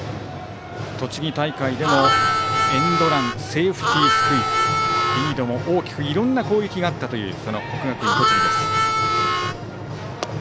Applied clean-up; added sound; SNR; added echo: none; Harmonica; -4 dB; none.